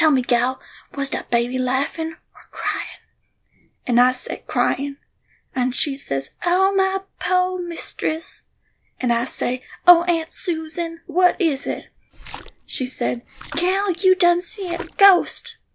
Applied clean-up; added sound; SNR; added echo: none; Splash, splatter; 17 dB; none.